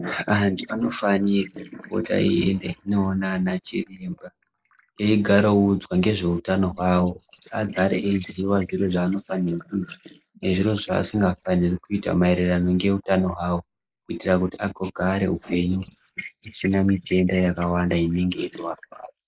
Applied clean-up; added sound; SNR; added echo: neural mask model Resemble Enhance denoiser.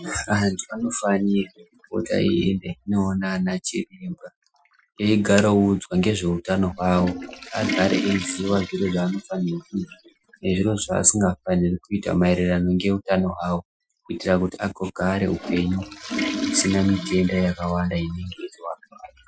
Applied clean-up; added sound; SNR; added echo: classical method Wiener filter.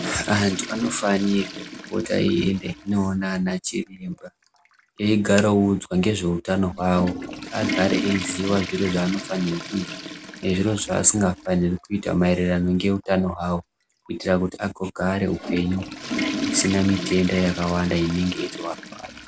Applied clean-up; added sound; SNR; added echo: none; Toilet flush / Water; 10 dB; none.